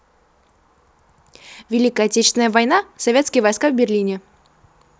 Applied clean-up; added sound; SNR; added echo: none; none; none; none.